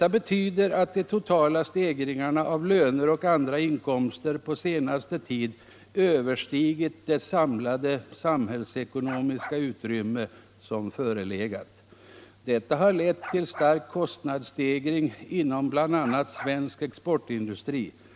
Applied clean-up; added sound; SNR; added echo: none; Bark; 14 dB; none.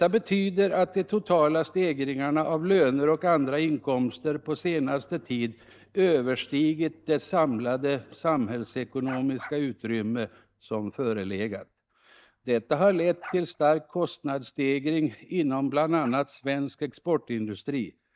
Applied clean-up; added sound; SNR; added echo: neural mask model DeepFilterNet 3.